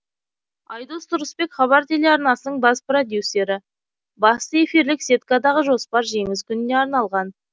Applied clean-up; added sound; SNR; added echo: none; none; none; none.